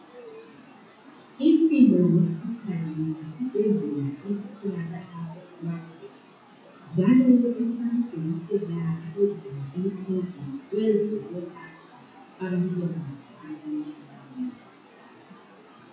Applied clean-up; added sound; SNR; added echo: classical method WPE with log-MMSE.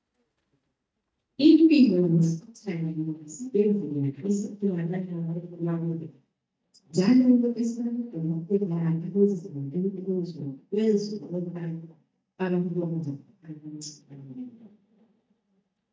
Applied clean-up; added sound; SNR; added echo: neural mask model DeepFilterNet 3.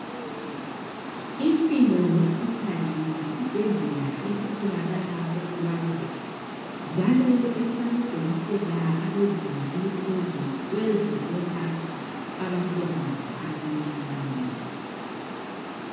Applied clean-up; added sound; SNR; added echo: none; Water; 8 dB; reverberation time 1.1 s.